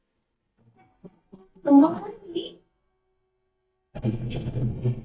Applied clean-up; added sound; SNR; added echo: neural mask model DeepFilterNet 3.